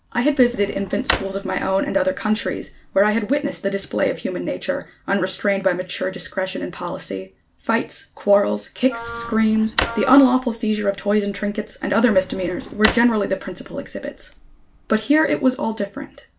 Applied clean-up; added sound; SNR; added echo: none; Wind instrument, woodwind instrument + Drawer open or close; 11 dB; none.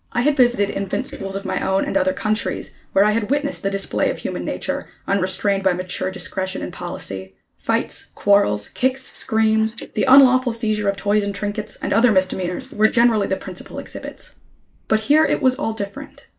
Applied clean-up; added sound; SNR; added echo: neural mask model Resemble Enhance denoiser.